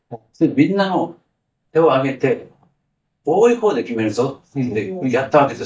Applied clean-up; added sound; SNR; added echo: neural mask model DeepFilterNet 3.